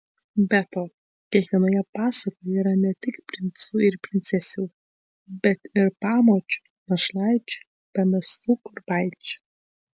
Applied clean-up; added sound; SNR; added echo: none; none; none; none.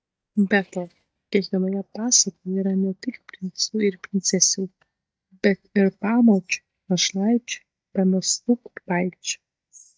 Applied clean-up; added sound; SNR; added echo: neural mask model DeepFilterNet 3.